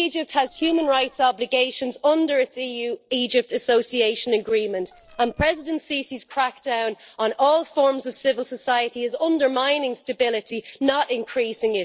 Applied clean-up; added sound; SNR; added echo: neural separator model SepFormer DNS4.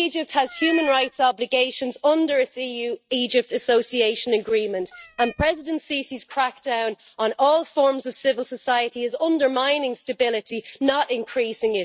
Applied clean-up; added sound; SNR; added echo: neural mask model RNNoise.